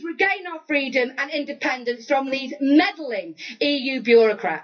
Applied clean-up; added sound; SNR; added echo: classical method WPE with log-MMSE.